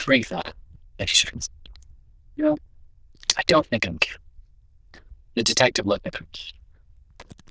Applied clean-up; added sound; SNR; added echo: neural diffusion model UNIVERSE++.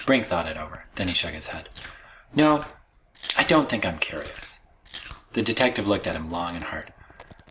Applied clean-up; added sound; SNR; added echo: none; Chewing, mastication; 18 dB; none.